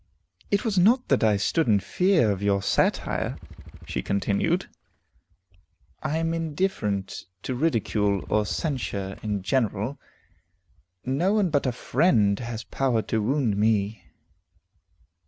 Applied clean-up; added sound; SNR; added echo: none; Motorcycle / Engine; 17 dB; none.